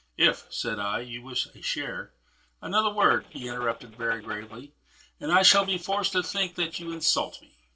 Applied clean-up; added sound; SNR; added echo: neural separator model SepFormer DNS4.